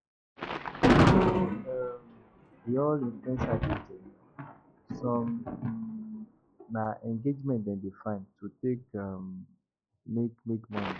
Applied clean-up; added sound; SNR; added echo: classical method log-MMSE.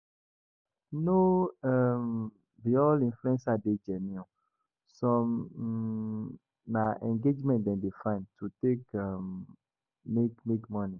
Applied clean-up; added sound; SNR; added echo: none; none; none; none.